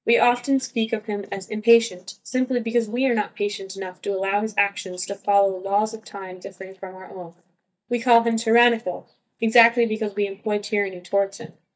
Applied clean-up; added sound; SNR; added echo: neural mask model DeepFilterNet 3.